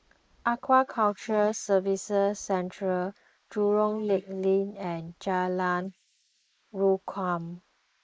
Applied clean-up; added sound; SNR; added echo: neural mask model Resemble Enhance denoiser.